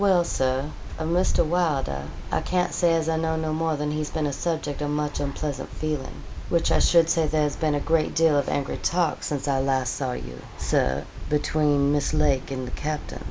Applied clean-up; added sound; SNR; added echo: none; Fixed-wing aircraft, airplane; 5 dB; none.